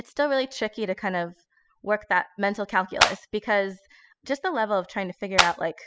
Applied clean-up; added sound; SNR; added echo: classical method spectral subtraction.